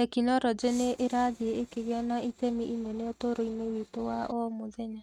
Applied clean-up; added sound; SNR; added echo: neural mask model RNNoise.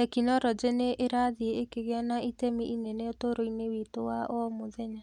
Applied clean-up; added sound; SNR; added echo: none; none; none; none.